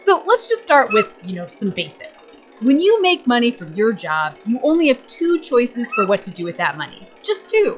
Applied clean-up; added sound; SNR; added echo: classical method log-MMSE.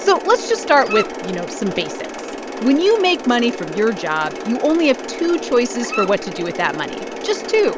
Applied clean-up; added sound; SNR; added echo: none; Dog + Mechanisms; 9 dB; none.